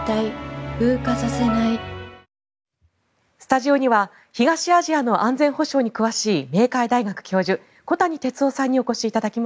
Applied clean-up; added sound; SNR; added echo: none; none; none; none.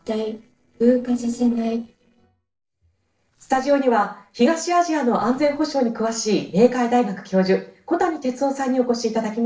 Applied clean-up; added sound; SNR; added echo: neural separator model SepFormer DNS4.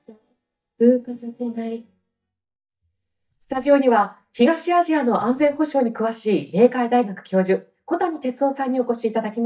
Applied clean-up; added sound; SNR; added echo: neural mask model DeepFilterNet 3.